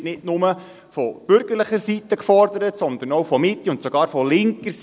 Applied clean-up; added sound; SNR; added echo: none; none; none; none.